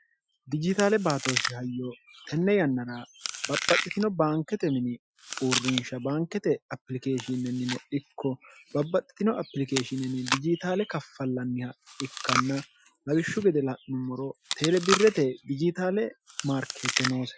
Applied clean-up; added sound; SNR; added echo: classical method Wiener filter.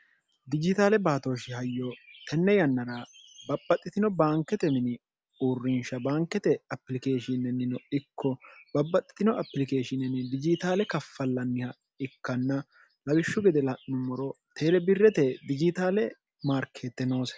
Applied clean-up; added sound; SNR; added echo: none; none; none; none.